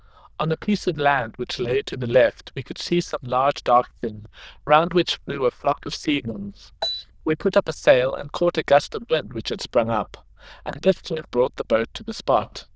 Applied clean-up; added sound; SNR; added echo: neural diffusion model UNIVERSE++.